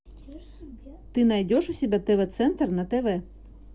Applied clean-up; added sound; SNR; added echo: none; none; none; none.